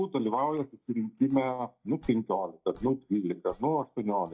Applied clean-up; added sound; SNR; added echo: neural mask model DeepFilterNet 3.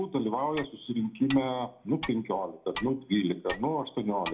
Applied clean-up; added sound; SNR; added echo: none; Clock; 13 dB; reverberation time 0.2 s.